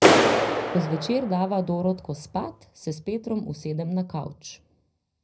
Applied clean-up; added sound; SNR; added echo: none; Clapping; -3 dB; reverberation time 0.3 s.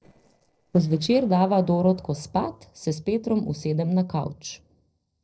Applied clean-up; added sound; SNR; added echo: neural separator model SepFormer DNS4.